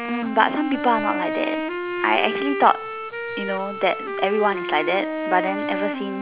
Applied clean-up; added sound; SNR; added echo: none; Wind instrument, woodwind instrument; 4 dB; none.